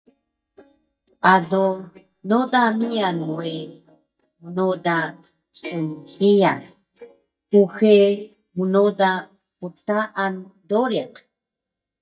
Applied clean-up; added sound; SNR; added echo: neural mask model DeepFilterNet 3.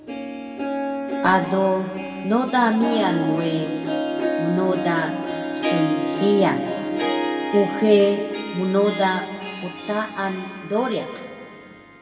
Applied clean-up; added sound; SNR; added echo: none; Harp; 4 dB; reverberation time 1.9 s.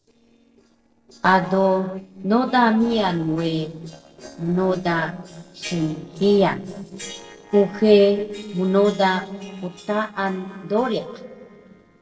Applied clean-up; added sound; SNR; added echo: neural separator model SepFormer DNS4.